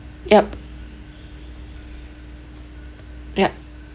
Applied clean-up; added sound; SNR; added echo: none; none; none; none.